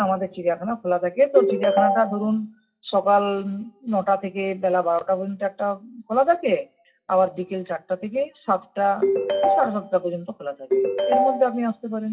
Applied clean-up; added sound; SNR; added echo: classical method WPE with log-MMSE.